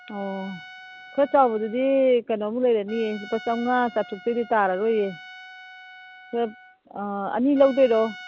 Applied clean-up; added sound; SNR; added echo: none; Trumpet; 20 dB; none.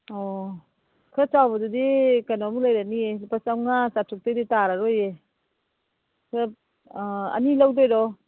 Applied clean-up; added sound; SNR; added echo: none; none; none; none.